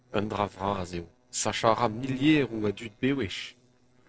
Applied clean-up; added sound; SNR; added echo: neural separator model SepFormer DNS4.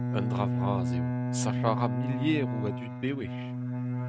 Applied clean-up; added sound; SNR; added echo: neural mask model RNNoise.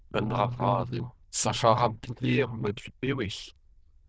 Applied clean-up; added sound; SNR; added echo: neural diffusion model UNIVERSE++.